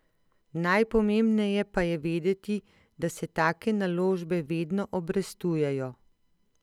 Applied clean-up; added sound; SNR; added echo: none; none; none; none.